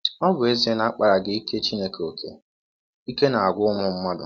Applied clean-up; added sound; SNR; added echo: none; none; none; none.